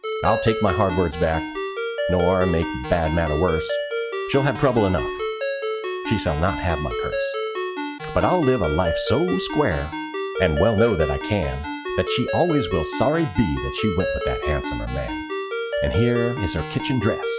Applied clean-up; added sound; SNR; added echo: classical method log-MMSE.